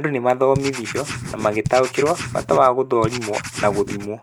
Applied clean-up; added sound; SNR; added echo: none; Writing; 9 dB; none.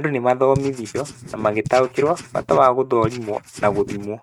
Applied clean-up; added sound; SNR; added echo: neural mask model RNNoise.